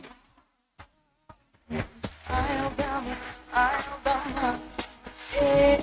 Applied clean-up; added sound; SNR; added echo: neural mask model RNNoise.